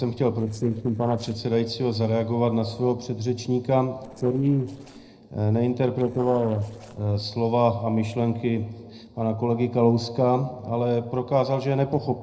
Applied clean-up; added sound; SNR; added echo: neural separator model SepFormer DNS4.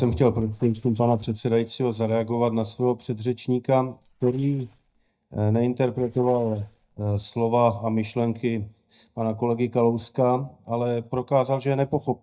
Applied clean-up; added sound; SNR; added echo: neural mask model DeepFilterNet 3.